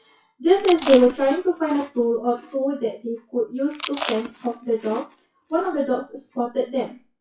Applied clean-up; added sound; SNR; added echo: classical method WPE with log-MMSE.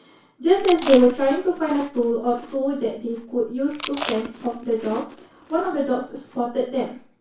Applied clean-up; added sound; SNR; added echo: none; Chewing, mastication; 12 dB; reverberation time 0.3 s.